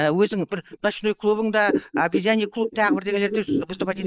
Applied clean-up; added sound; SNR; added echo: neural mask model Resemble Enhance denoiser.